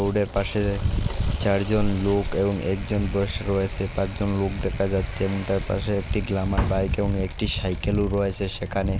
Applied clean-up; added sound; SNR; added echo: none; Bicycle; 12 dB; none.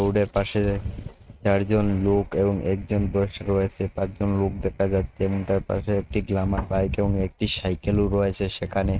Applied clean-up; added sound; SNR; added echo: neural mask model RNNoise.